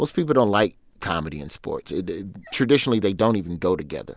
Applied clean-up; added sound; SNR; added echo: none; none; none; none.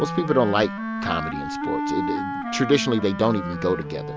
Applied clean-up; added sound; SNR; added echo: none; Wind instrument, woodwind instrument; 5 dB; none.